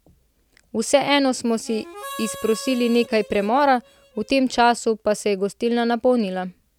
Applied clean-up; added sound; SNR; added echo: none; Harmonica; 17 dB; none.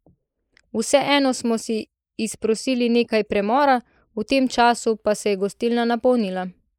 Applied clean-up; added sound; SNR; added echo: neural mask model Resemble Enhance denoiser.